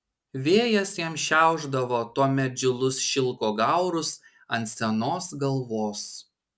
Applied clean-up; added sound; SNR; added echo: none; none; none; none.